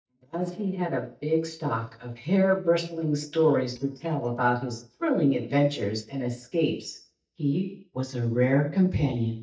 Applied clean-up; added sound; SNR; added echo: neural mask model DeepFilterNet 3.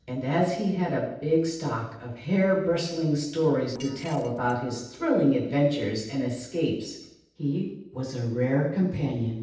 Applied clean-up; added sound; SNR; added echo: neural separator model SepFormer DNS4.